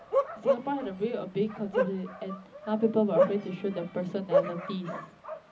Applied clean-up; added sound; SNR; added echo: none; Bark; 0 dB; reverberation time 0.4 s.